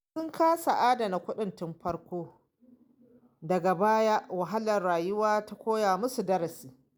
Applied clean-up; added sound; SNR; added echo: none; none; none; none.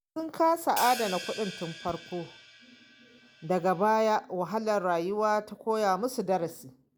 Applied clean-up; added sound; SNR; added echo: none; Hi-hat; 12 dB; none.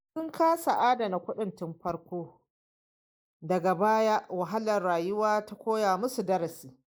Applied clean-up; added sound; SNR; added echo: neural mask model Resemble Enhance denoiser.